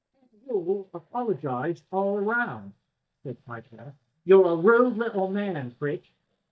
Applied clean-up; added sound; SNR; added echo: neural mask model DeepFilterNet 3.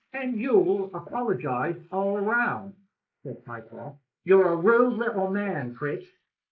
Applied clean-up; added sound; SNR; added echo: neural mask model Resemble Enhance denoiser.